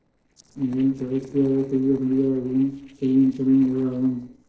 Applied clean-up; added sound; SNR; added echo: neural separator model SepFormer DNS4.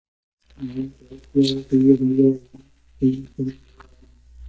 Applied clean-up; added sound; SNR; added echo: neural mask model DeepFilterNet 3.